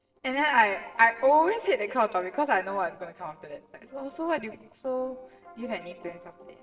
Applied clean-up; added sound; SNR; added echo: neural separator model SepFormer DNS4.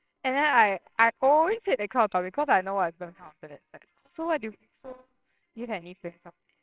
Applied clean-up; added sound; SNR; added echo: neural separator model SepFormer WHAMR!.